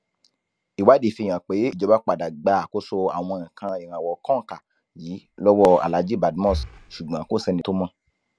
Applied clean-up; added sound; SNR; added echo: none; Breathing; 15 dB; none.